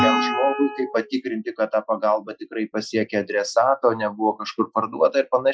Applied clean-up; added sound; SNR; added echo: classical method Wiener filter.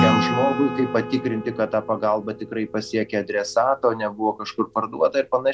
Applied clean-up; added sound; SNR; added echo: none; Acoustic guitar / Strum; 6 dB; none.